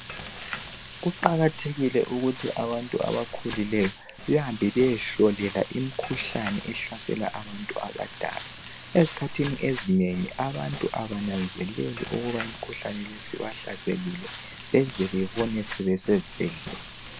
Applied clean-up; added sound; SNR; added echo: none; Frying (food); 10 dB; none.